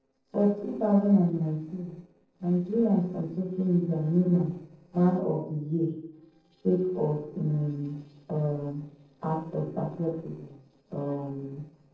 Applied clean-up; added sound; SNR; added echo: neural separator model SepFormer DNS4.